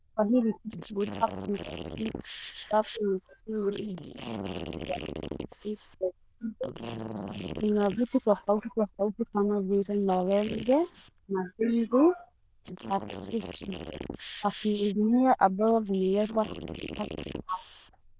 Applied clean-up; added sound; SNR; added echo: neural diffusion model UNIVERSE++.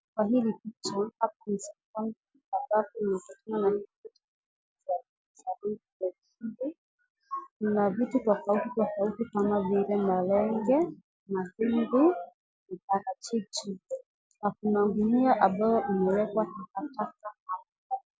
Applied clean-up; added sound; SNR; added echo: none; none; none; none.